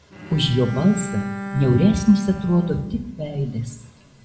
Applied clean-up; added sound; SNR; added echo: none; Bowed string instrument; 11 dB; reverberation time 0.7 s.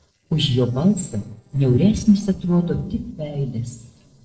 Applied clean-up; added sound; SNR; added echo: neural separator model SepFormer DNS4.